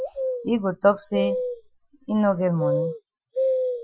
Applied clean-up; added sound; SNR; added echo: classical method Wiener filter.